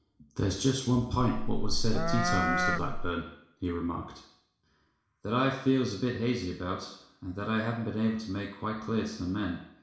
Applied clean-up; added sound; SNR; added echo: none; Livestock, farm animals, working animals; -4 dB; reverberation time 0.7 s.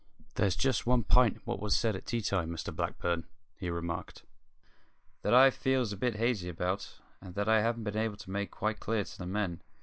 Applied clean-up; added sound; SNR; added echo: none; none; none; none.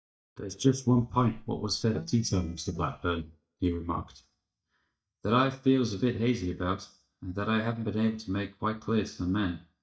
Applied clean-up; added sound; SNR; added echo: neural mask model DeepFilterNet 3.